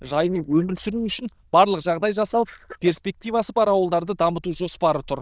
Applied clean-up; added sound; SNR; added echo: neural diffusion model UNIVERSE++.